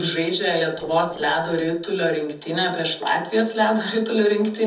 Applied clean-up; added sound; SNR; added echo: neural separator model SepFormer DNS4.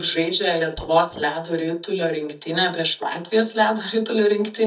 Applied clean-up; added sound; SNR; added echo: neural mask model DeepFilterNet 3.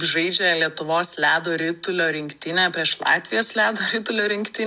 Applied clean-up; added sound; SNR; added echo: none; none; none; none.